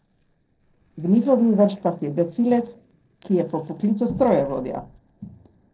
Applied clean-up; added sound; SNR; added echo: neural separator model SepFormer DNS4.